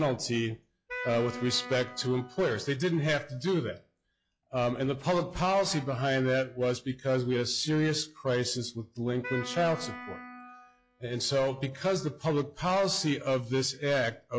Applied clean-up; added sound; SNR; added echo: classical method log-MMSE.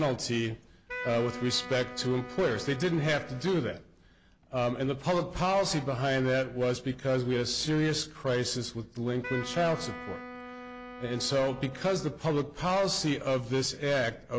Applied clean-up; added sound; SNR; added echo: none; Wind instrument, woodwind instrument; 13 dB; none.